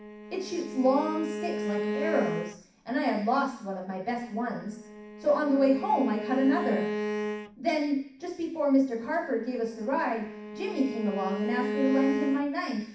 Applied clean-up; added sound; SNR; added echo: none; Bowed string instrument; 7 dB; reverberation time 0.6 s.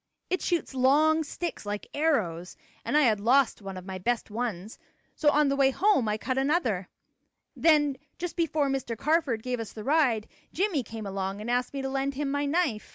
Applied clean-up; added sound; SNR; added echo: none; none; none; none.